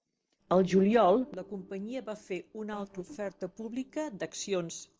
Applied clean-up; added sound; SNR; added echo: neural separator model SepFormer DNS4.